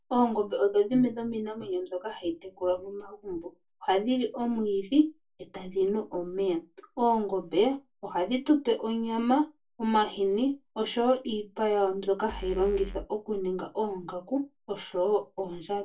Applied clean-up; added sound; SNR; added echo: none; Bass drum / Keyboard (musical); 10 dB; reverberation time 0.2 s.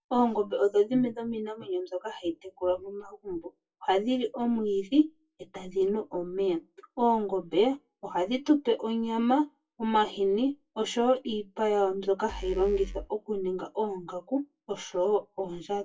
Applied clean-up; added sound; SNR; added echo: classical method WPE with log-MMSE.